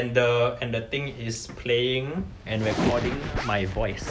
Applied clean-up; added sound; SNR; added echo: none; none; none; none.